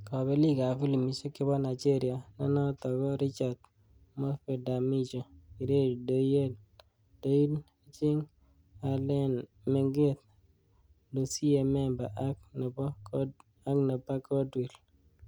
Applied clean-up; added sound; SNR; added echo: none; none; none; none.